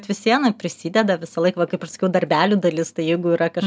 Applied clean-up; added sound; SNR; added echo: none; none; none; none.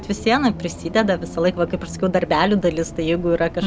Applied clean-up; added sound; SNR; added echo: none; Bus; 13 dB; none.